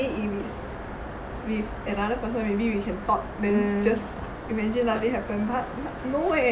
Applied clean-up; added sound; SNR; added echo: none; none; none; none.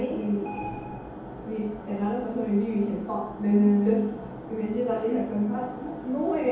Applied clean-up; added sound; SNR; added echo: none; Alarm; 14 dB; reverberation time 2.0 s.